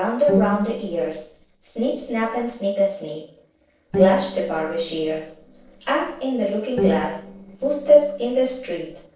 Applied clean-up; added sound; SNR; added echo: neural separator model SepFormer DNS4.